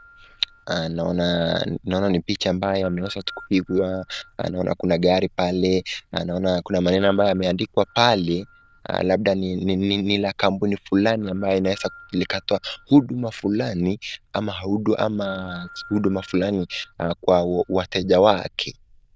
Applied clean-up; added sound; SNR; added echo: neural diffusion model UNIVERSE++.